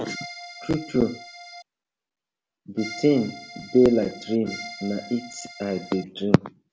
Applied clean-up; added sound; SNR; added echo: none; Accordion; 14 dB; none.